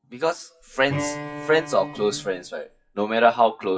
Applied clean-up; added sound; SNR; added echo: classical method WPE with log-MMSE.